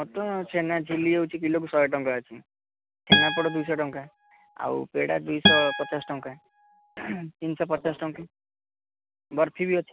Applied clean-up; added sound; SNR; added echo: none; Acoustic guitar; -2 dB; none.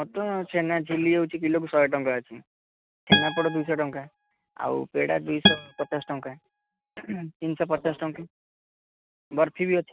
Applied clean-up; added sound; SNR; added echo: neural mask model RNNoise.